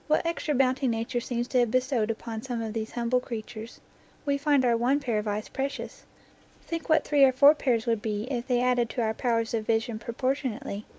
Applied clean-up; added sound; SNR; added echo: none; none; none; none.